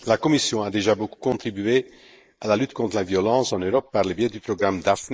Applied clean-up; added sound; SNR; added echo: neural mask model Resemble Enhance denoiser.